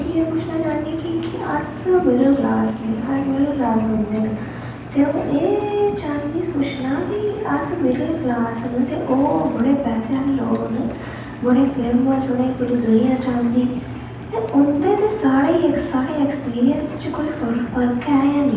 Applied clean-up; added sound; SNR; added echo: none; Engine; 12 dB; reverberation time 0.9 s.